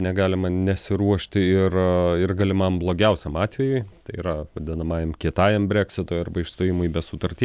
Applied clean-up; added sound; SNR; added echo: none; none; none; none.